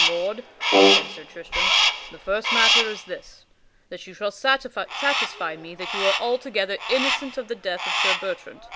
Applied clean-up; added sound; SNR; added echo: none; Crow + Brass instrument; -4 dB; none.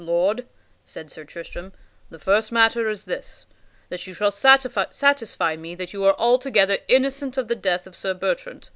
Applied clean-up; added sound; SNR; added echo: none; none; none; none.